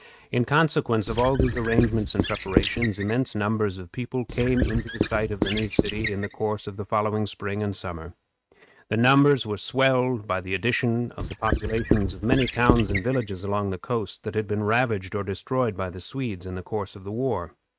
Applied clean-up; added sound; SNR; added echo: neural mask model RNNoise.